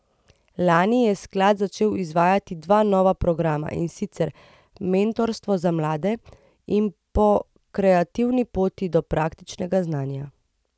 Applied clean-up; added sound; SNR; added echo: none; none; none; none.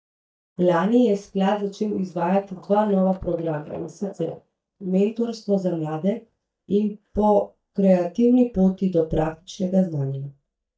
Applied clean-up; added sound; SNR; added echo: neural mask model DeepFilterNet 3.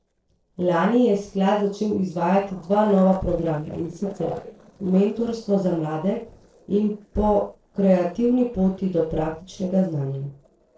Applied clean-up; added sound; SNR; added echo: neural separator model SepFormer DNS4.